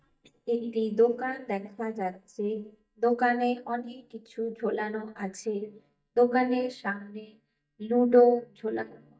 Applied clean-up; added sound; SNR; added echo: neural mask model DeepFilterNet 3.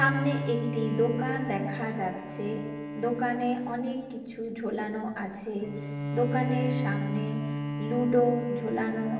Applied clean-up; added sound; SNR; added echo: none; Bowed string instrument; 4 dB; reverberation time 1.0 s.